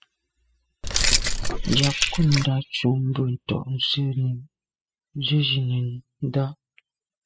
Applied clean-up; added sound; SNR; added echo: classical method spectral subtraction.